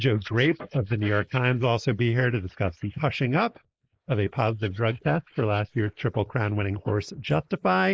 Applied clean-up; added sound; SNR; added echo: neural mask model Resemble Enhance denoiser.